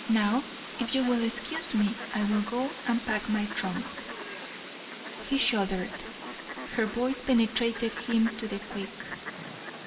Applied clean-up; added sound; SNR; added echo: none; Fowl; 10 dB; reverberation time 1.8 s.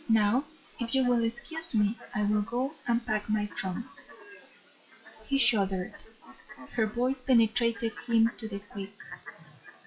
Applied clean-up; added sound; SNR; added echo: classical method WPE with log-MMSE.